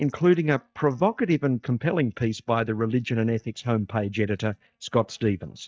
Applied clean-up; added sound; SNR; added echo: neural mask model DeepFilterNet 3.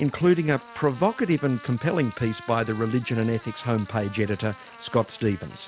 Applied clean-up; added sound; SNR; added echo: none; Sink (filling or washing) / Water tap, faucet + Trumpet; 17 dB; none.